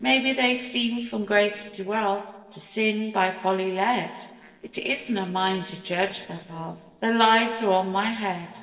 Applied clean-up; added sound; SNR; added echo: neural separator model SepFormer DNS4.